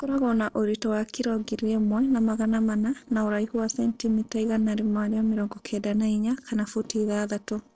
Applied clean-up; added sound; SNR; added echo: neural separator model SepFormer DNS4.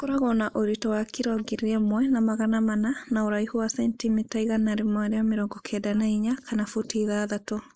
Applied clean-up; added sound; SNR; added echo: neural mask model Resemble Enhance denoiser.